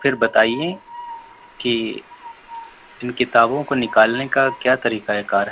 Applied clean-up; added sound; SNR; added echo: none; Train; 19 dB; none.